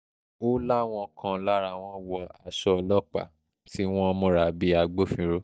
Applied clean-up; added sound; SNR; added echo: neural mask model DeepFilterNet 3.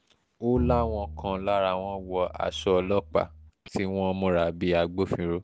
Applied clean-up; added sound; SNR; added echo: none; Bowed string instrument; 10 dB; none.